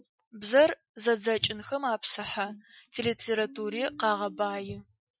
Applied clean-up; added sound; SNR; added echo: classical method Wiener filter.